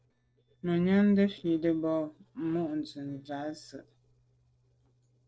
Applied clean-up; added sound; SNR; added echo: neural separator model SepFormer DNS4.